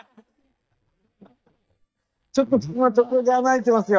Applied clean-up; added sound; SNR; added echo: neural mask model DeepFilterNet 3.